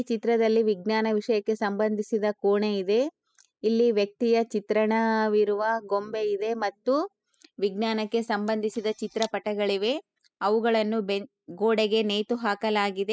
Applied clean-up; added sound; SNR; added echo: classical method spectral subtraction.